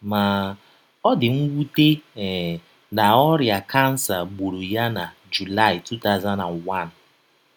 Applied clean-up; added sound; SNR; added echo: none; none; none; none.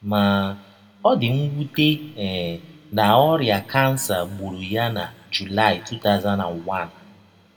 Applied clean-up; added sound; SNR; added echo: none; none; none; reverberation time 0.9 s.